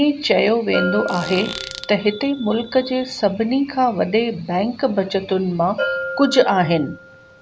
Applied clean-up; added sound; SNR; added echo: none; Fart + Bell; 11 dB; none.